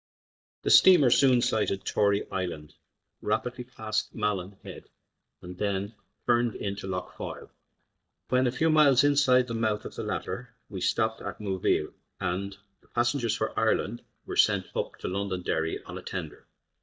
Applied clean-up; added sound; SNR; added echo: neural mask model DeepFilterNet 3.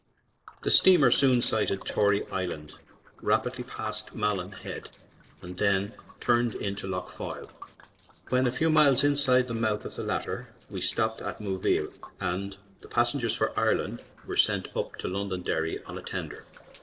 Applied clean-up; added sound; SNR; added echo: neural separator model SepFormer DNS4.